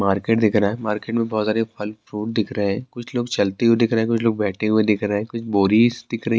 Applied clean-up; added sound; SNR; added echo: none; none; none; none.